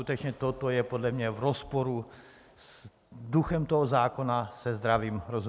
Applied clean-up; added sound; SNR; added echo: none; none; none; none.